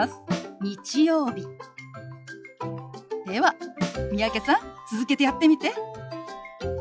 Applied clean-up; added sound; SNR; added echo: classical method log-MMSE.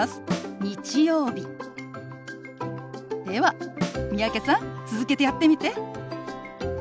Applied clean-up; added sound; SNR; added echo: none; Snare drum; 12 dB; none.